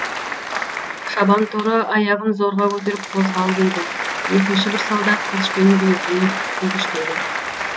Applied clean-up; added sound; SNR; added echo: none; Applause; 5 dB; none.